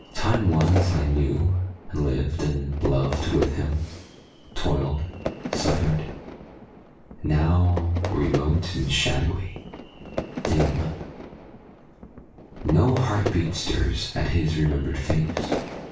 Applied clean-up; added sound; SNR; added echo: none; Fire / Fireworks; 9 dB; reverberation time 0.3 s.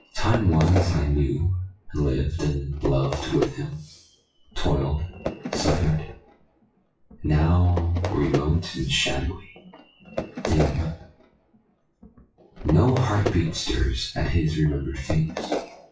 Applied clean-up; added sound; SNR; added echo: classical method WPE with log-MMSE.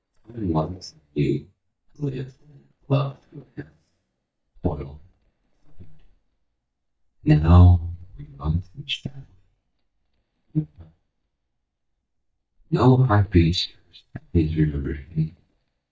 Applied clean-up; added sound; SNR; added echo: neural mask model DeepFilterNet 3.